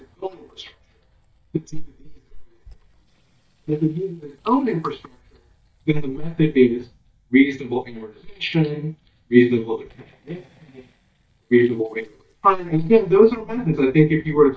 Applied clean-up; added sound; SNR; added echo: neural mask model DeepFilterNet 3.